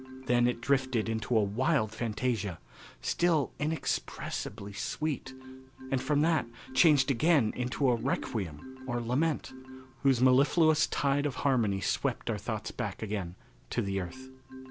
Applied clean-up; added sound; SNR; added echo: none; Marimba, xylophone; 18 dB; none.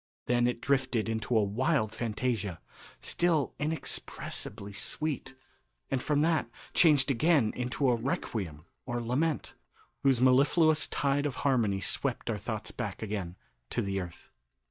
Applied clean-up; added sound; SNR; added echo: neural mask model DeepFilterNet 3.